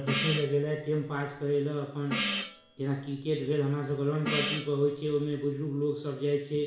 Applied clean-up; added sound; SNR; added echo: none; Gong; 6 dB; reverberation time 0.7 s.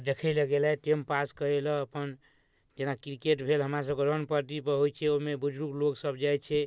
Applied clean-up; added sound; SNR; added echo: none; none; none; none.